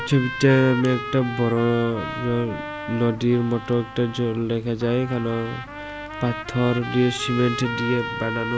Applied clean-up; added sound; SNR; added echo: none; Trumpet; 10 dB; none.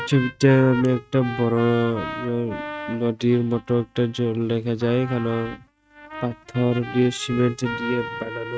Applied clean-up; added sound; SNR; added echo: neural mask model RNNoise.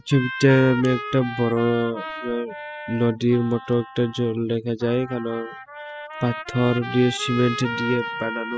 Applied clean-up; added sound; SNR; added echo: classical method spectral subtraction.